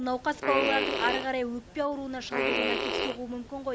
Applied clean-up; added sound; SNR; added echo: none; Fart; 0 dB; none.